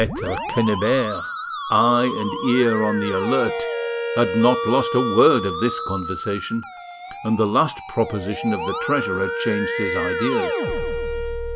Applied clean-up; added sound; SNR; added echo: none; Wind instrument, woodwind instrument + Musical instrument; 4 dB; none.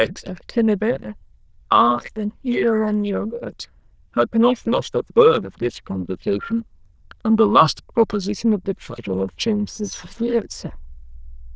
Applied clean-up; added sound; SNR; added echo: neural diffusion model UNIVERSE++.